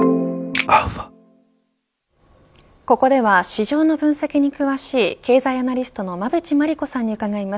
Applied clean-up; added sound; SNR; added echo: none; none; none; none.